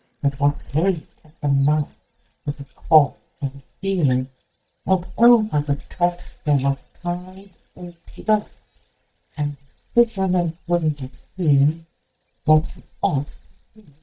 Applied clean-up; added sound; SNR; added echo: neural mask model DeepFilterNet 3.